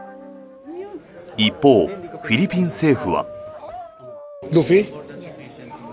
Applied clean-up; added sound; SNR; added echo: none; Dog; 18 dB; none.